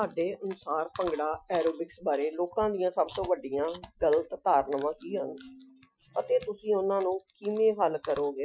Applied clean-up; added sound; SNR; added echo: classical method Wiener filter.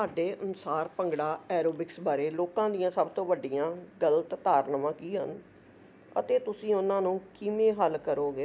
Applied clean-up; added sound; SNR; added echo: none; none; none; none.